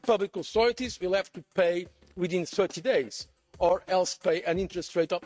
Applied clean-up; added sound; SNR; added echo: neural mask model RNNoise.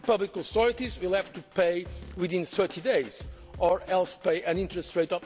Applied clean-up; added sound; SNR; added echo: none; Drum kit; 18 dB; none.